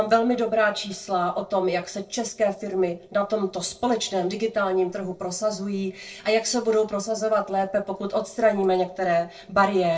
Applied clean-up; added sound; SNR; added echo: neural separator model SepFormer DNS4.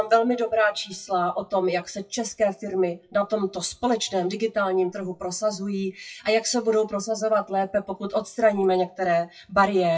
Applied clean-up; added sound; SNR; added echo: classical method WPE with log-MMSE.